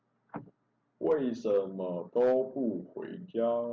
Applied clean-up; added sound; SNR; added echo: none; none; none; none.